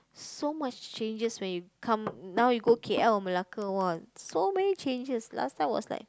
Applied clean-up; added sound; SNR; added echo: none; Knock / Wood; 14 dB; none.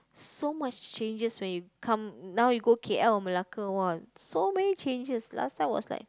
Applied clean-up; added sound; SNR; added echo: none; none; none; none.